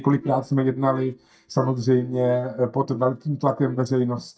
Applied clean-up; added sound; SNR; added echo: neural mask model DeepFilterNet 3.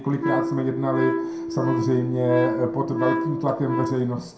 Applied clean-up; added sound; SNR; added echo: none; Wind instrument, woodwind instrument; 2 dB; reverberation time 0.5 s.